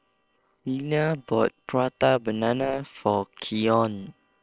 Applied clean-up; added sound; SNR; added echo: neural separator model SepFormer WHAM!.